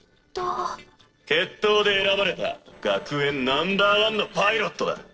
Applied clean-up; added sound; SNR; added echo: neural separator model SepFormer DNS4.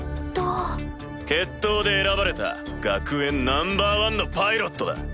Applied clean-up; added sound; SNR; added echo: none; none; none; none.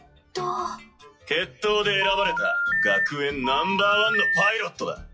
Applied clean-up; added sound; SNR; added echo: classical method WPE with log-MMSE.